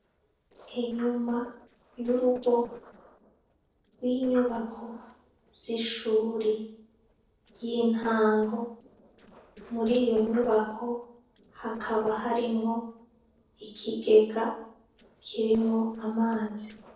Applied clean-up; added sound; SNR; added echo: neural separator model SepFormer DNS4.